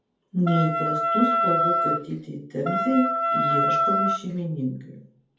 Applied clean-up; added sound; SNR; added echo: none; Wind instrument, woodwind instrument; -3 dB; reverberation time 0.5 s.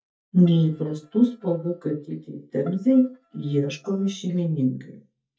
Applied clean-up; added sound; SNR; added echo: neural mask model DeepFilterNet 3.